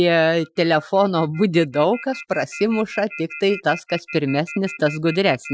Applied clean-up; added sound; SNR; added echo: classical method Wiener filter.